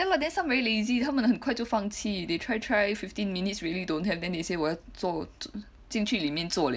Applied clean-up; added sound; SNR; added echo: none; none; none; none.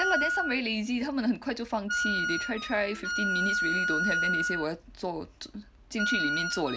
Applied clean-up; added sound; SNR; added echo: none; Wind instrument, woodwind instrument; 0 dB; none.